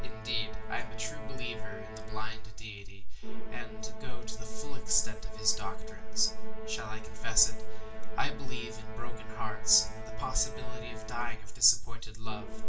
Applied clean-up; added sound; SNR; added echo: none; Musical instrument; 19 dB; reverberation time 0.2 s.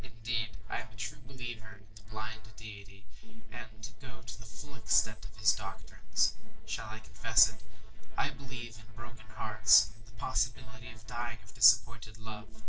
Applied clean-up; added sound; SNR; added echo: neural separator model SepFormer DNS4.